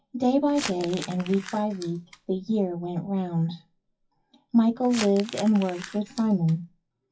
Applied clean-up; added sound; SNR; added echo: classical method WPE with log-MMSE.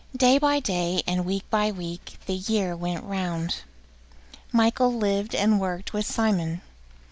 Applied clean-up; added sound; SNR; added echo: none; none; none; none.